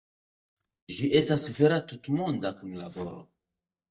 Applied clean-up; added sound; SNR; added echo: neural mask model DeepFilterNet 3.